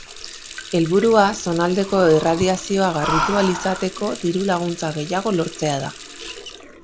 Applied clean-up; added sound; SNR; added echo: none; Water tap, faucet + Breathing; 10 dB; none.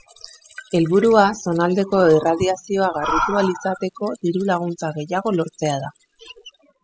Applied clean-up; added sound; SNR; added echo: classical method spectral subtraction.